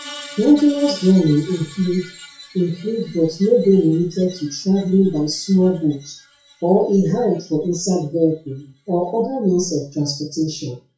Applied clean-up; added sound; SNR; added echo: classical method WPE with log-MMSE.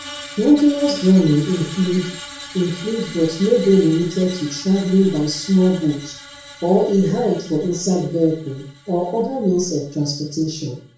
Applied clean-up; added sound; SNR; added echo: none; Screech; 18 dB; reverberation time 0.4 s.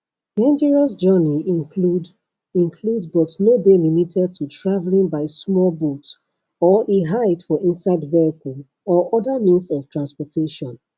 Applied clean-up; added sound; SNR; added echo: none; none; none; none.